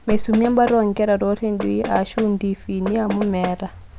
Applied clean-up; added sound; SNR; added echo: none; Knock; 12 dB; none.